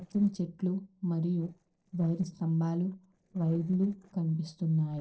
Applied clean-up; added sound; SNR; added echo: neural separator model SepFormer DNS4.